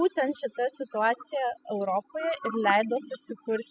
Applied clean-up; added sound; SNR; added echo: classical method spectral subtraction.